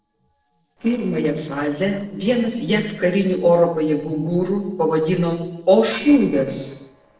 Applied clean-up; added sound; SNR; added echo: neural separator model SepFormer DNS4.